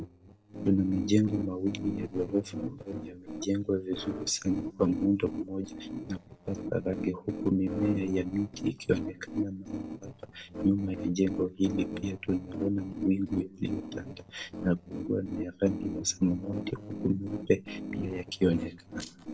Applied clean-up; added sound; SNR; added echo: neural separator model SepFormer DNS4.